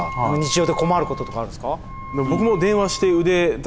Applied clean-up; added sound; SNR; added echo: none; Boat, Water vehicle + Wind instrument, woodwind instrument; 11 dB; none.